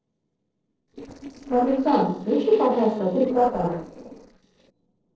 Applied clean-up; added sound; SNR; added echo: neural separator model SepFormer DNS4.